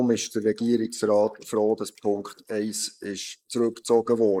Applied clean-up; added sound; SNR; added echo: neural mask model Resemble Enhance denoiser.